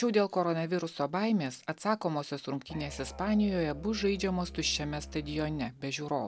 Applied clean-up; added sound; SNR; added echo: none; Musical instrument; 15 dB; none.